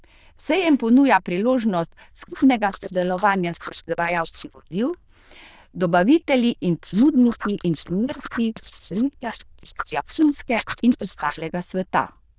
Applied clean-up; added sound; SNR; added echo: neural diffusion model UNIVERSE++.